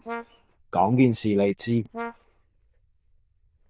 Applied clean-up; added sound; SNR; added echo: neural diffusion model UNIVERSE++.